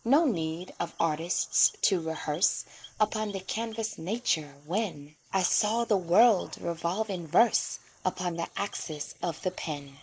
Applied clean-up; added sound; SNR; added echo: neural mask model Resemble Enhance denoiser.